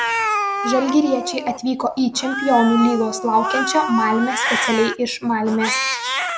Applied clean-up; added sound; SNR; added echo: none; Cat; 4 dB; none.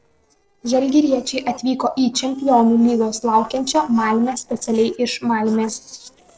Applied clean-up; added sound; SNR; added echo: neural separator model SepFormer DNS4.